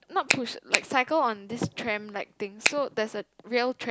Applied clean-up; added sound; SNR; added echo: none; Finger snapping; -1 dB; none.